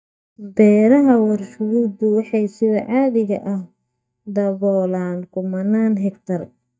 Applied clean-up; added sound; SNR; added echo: neural mask model DeepFilterNet 3.